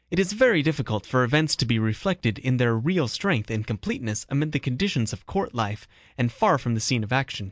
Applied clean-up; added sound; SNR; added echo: none; none; none; none.